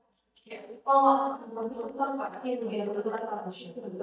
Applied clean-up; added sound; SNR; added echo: neural mask model DeepFilterNet 3.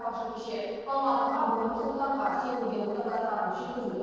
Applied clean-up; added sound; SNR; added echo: neural separator model SepFormer DNS4.